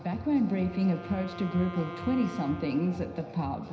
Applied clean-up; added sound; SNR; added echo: none; Wind instrument, woodwind instrument; 14 dB; reverberation time 0.9 s.